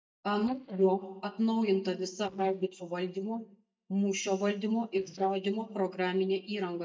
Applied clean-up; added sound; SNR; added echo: neural mask model DeepFilterNet 3.